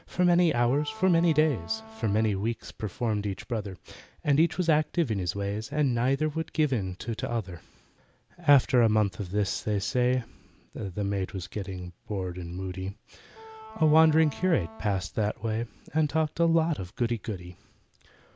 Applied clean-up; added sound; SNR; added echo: none; Wind instrument, woodwind instrument; 19 dB; none.